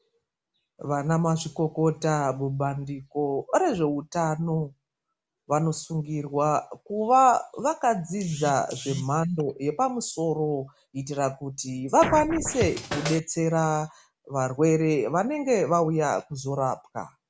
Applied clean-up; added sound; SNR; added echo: none; Scratching (performance technique); 5 dB; none.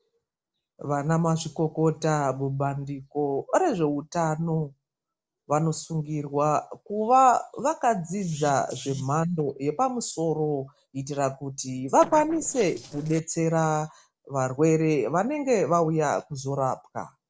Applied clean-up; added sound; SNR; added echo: neural separator model SepFormer DNS4.